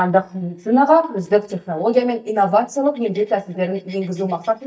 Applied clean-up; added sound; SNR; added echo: neural mask model DeepFilterNet 3.